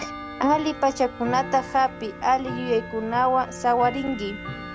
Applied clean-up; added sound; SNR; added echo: none; Tick-tock / Bell; 11 dB; none.